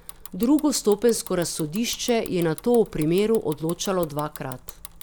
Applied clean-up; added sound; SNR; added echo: none; Bicycle; 18 dB; none.